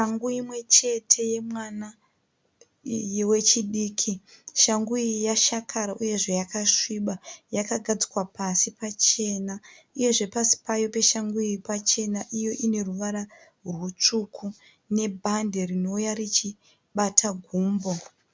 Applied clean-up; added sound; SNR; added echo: none; none; none; none.